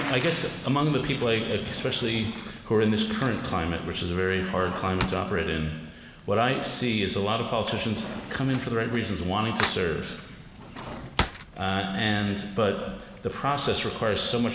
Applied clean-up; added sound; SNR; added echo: none; Cutlery, silverware / Drawer open or close; 12 dB; none.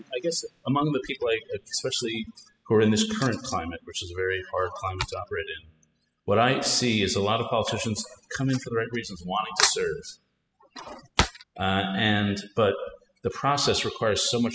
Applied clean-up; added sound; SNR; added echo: classical method spectral subtraction.